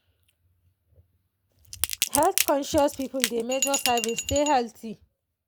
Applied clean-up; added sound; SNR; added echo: none; Glass + Crackle / Crushing; 2 dB; none.